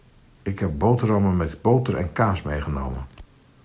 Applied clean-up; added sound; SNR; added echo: none; none; none; none.